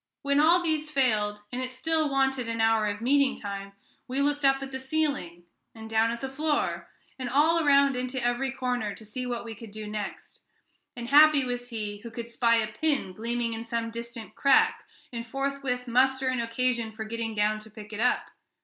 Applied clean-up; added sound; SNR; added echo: none; none; none; none.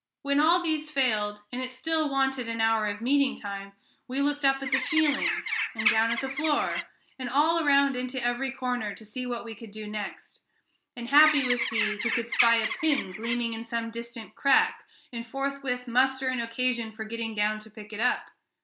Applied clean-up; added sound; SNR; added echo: none; Bird; 2 dB; none.